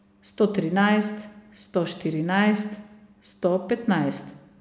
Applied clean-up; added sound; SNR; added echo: none; none; none; none.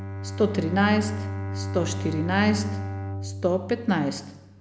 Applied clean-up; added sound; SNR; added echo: none; Bowed string instrument; 5 dB; none.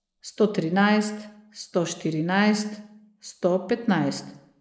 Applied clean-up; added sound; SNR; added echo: neural mask model Resemble Enhance denoiser.